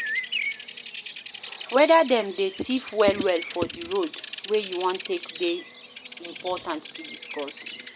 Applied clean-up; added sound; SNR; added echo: none; Bird vocalization, bird call, bird song; 10 dB; none.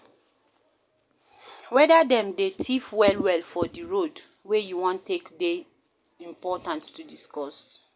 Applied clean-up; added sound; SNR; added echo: none; none; none; none.